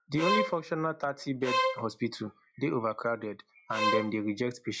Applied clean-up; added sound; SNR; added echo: classical method log-MMSE.